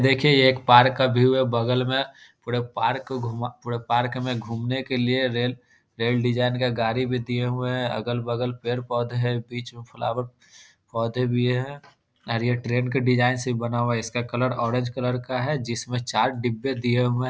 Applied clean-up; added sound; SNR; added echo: none; none; none; none.